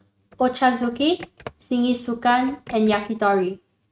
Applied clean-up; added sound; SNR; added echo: neural mask model RNNoise.